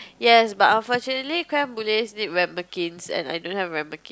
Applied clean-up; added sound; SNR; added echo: none; none; none; none.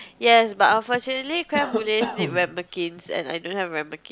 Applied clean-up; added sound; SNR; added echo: none; Cough; 8 dB; none.